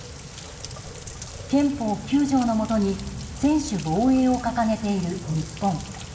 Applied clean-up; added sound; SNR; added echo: none; Rain; 12 dB; reverberation time 2.3 s.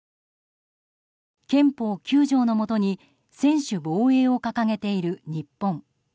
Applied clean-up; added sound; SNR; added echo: none; none; none; none.